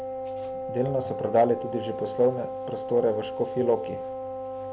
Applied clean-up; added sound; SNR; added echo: none; Wind instrument, woodwind instrument; 6 dB; none.